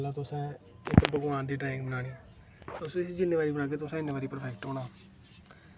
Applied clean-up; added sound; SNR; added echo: none; none; none; none.